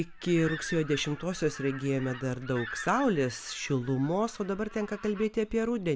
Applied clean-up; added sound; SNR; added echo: none; none; none; none.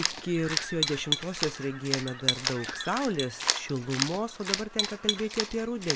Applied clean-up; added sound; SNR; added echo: none; Cat; 1 dB; none.